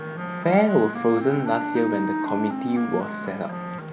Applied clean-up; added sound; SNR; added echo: none; Wind instrument, woodwind instrument; 6 dB; none.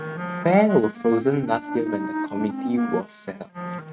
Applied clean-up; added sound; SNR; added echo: neural mask model RNNoise.